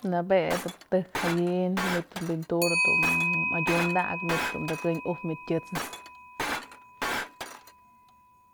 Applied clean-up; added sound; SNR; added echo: none; Clock + Shatter; 2 dB; none.